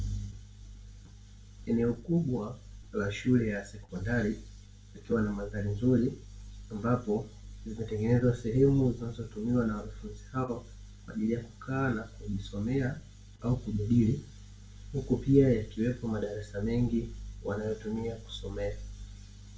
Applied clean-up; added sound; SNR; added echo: none; none; none; reverberation time 0.3 s.